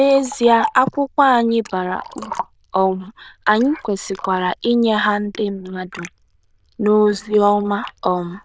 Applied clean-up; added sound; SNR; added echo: neural diffusion model UNIVERSE++.